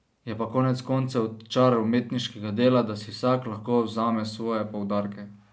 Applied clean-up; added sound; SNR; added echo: none; none; none; none.